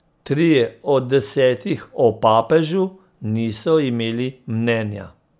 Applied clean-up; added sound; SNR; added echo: none; none; none; none.